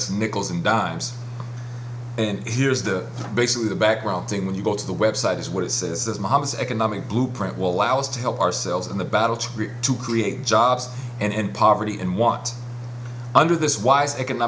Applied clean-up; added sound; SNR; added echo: none; none; none; none.